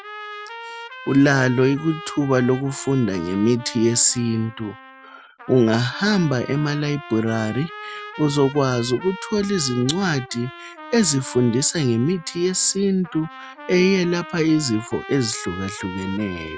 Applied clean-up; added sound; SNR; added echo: none; Trumpet; 16 dB; none.